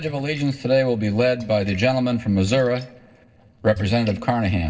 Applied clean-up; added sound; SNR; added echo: neural separator model SepFormer DNS4.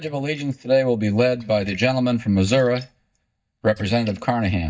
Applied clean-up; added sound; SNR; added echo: neural mask model DeepFilterNet 3.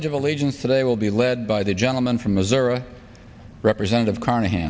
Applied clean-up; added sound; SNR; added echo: none; none; none; none.